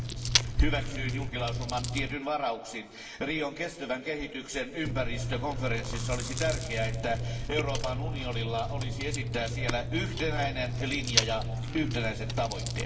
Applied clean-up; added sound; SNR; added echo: none; Chewing, mastication; 0 dB; reverberation time 1.7 s.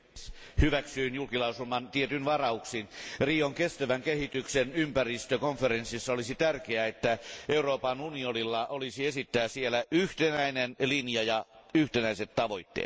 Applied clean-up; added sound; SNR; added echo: none; none; none; none.